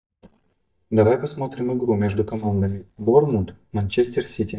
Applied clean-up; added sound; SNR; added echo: neural mask model DeepFilterNet 3.